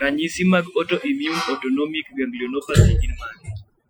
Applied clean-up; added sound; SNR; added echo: classical method Wiener filter.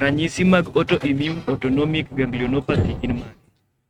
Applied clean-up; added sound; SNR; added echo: neural mask model RNNoise.